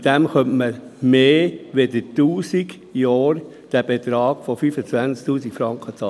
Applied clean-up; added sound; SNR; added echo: none; none; none; none.